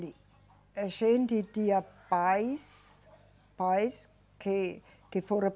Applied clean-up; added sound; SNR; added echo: none; none; none; none.